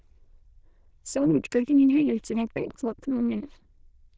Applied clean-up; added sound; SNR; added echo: neural diffusion model UNIVERSE++.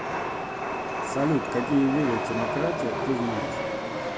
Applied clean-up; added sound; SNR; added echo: none; Chatter / Subway, metro, underground; 1 dB; none.